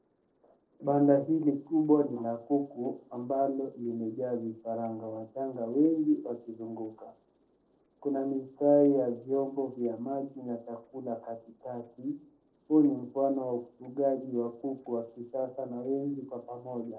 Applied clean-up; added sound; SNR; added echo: neural separator model SepFormer DNS4.